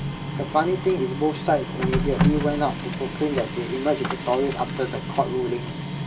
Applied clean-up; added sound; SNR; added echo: none; Printer; 3 dB; reverberation time 2.7 s.